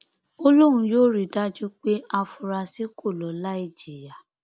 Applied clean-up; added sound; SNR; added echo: none; none; none; none.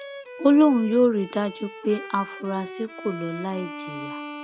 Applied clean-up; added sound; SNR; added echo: none; Bowed string instrument; 14 dB; none.